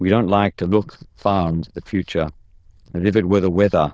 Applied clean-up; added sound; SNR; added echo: neural diffusion model UNIVERSE++.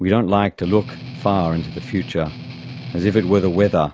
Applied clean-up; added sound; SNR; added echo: none; Strum; 13 dB; none.